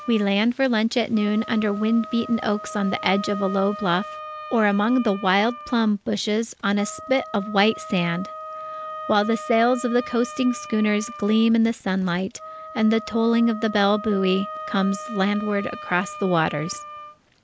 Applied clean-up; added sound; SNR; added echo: none; Wind instrument, woodwind instrument; 14 dB; none.